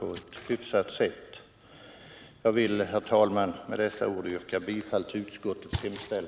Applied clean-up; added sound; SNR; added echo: none; Splash, splatter; 17 dB; none.